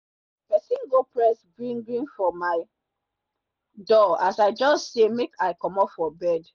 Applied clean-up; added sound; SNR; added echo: none; none; none; none.